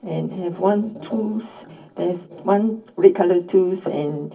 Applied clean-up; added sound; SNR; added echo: none; none; none; reverberation time 0.4 s.